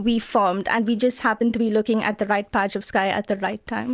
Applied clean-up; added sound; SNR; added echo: none; none; none; none.